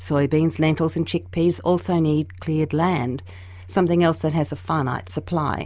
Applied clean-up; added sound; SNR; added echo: none; Domestic sounds, home sounds; 18 dB; none.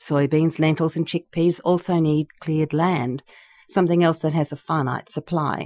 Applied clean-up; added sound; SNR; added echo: classical method Wiener filter.